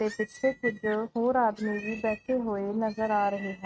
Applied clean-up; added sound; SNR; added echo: neural mask model RNNoise.